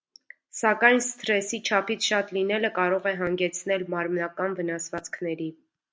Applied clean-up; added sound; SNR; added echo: none; none; none; none.